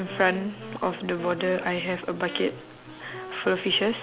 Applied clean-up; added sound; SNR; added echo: none; Wind instrument, woodwind instrument; 15 dB; none.